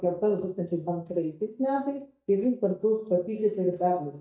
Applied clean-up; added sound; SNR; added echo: neural mask model DeepFilterNet 3.